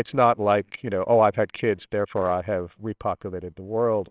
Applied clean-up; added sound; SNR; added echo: neural separator model SepFormer WHAMR!.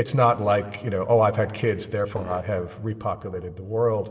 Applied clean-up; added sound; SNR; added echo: neural separator model SepFormer DNS4.